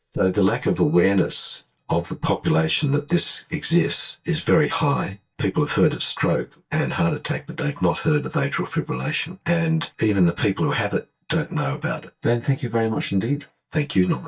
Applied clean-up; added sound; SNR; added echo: neural mask model DeepFilterNet 3.